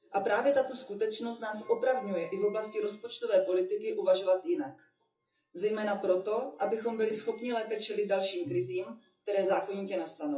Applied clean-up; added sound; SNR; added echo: classical method WPE with log-MMSE.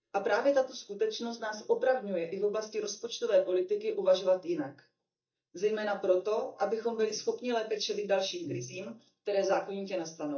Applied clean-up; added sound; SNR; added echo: neural mask model DeepFilterNet 3.